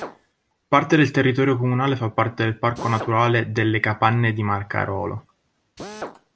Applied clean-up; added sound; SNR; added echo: none; Drill; 20 dB; none.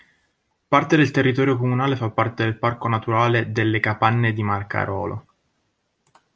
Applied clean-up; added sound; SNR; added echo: none; none; none; none.